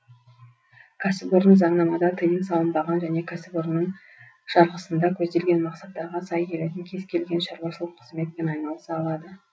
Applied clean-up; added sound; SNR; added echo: none; none; none; none.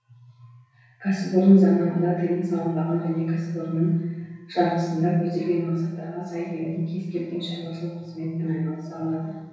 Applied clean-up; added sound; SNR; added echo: none; none; none; reverberation time 1.0 s.